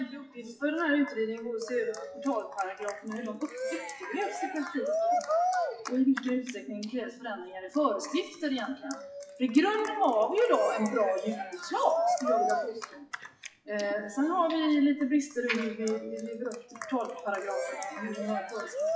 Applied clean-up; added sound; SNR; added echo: classical method WPE with log-MMSE.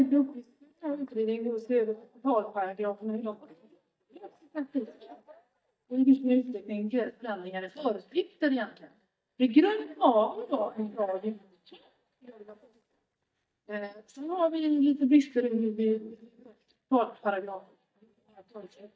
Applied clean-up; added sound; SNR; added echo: neural mask model DeepFilterNet 3.